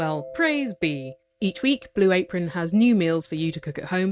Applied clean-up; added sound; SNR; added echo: neural mask model RNNoise.